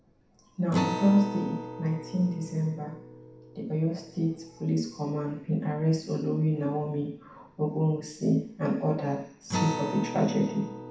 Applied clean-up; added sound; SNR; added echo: none; Acoustic guitar; 10 dB; reverberation time 0.7 s.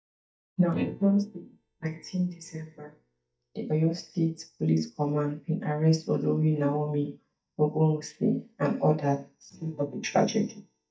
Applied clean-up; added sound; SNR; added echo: neural mask model DeepFilterNet 3.